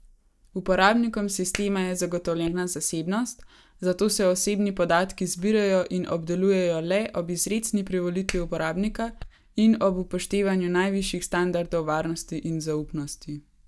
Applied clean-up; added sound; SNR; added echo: neural mask model DeepFilterNet 3.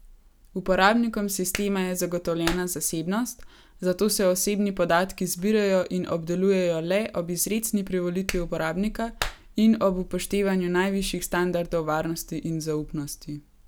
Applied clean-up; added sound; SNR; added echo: none; Clapping; 12 dB; none.